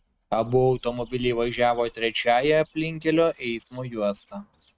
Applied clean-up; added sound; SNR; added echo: neural mask model RNNoise.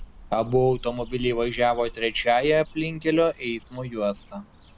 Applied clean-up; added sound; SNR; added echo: none; Cricket / Bird; 17 dB; none.